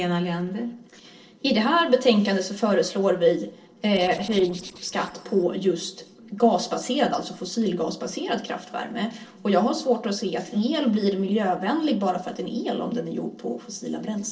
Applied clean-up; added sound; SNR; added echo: neural separator model SepFormer DNS4.